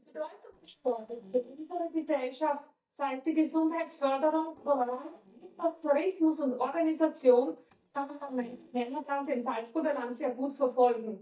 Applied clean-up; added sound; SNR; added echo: neural mask model DeepFilterNet 3.